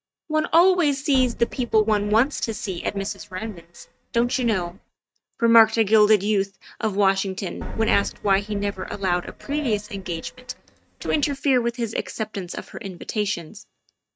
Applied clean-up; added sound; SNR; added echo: neural mask model RNNoise.